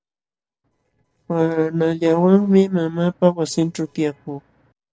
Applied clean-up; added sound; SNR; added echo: neural separator model SepFormer DNS4.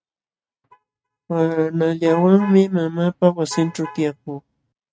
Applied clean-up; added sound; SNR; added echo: neural mask model RNNoise.